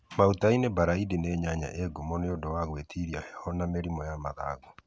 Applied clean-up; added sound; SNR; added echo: none; none; none; none.